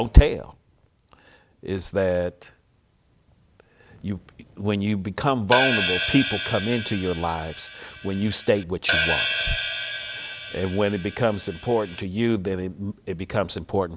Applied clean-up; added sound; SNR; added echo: none; Hi-hat; 2 dB; none.